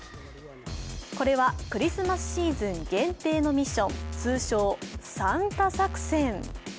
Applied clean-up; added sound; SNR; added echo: none; none; none; none.